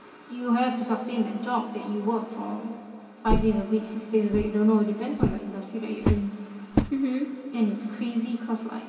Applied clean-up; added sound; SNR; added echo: none; Walk, footsteps; 2 dB; reverberation time 2.4 s.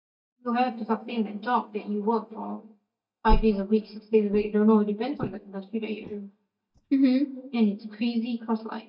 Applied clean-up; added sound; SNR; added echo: neural mask model DeepFilterNet 3.